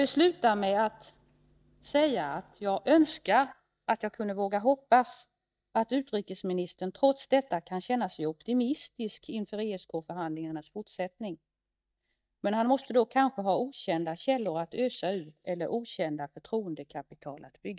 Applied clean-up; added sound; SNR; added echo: neural mask model DeepFilterNet 3.